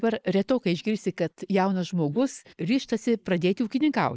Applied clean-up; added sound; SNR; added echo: neural mask model Resemble Enhance denoiser.